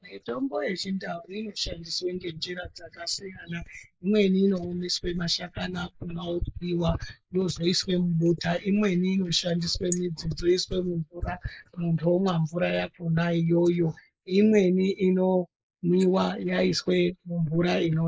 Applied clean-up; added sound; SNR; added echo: neural mask model Resemble Enhance denoiser.